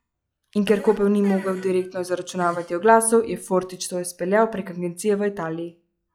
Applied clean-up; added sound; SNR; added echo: classical method log-MMSE.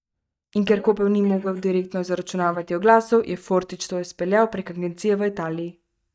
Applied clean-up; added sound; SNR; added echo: neural mask model DeepFilterNet 3.